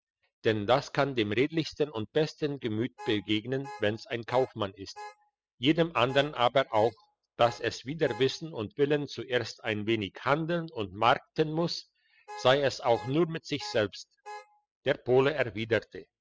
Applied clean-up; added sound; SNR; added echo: classical method spectral subtraction.